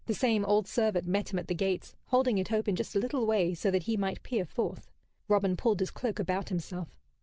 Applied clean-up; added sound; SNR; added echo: none; none; none; none.